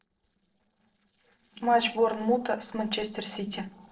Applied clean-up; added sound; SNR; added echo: neural separator model SepFormer DNS4.